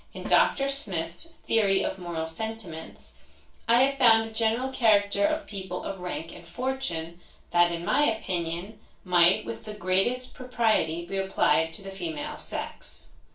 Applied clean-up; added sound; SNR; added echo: none; Snare drum; 18 dB; reverberation time 0.3 s.